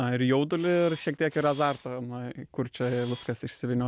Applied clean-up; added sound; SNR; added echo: none; Camera; 20 dB; none.